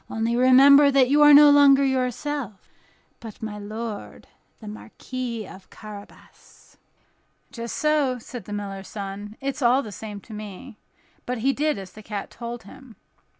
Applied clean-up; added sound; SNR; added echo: none; none; none; none.